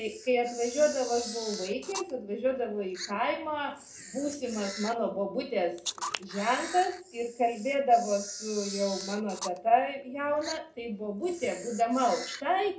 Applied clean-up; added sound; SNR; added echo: none; Camera; 12 dB; reverberation time 0.2 s.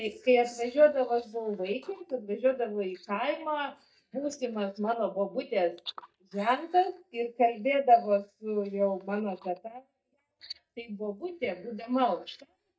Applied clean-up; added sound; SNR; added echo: neural mask model DeepFilterNet 3.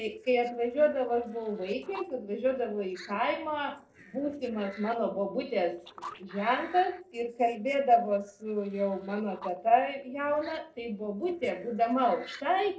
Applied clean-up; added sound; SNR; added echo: neural separator model SepFormer DNS4.